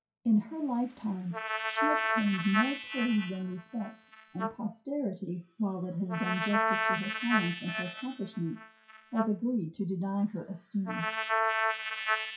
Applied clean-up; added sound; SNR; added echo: classical method WPE with log-MMSE.